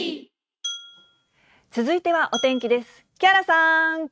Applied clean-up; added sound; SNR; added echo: neural mask model RNNoise.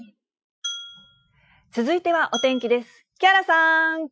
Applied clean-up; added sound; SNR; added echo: classical method Wiener filter.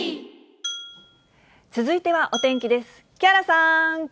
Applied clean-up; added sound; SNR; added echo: none; Glass; 16 dB; none.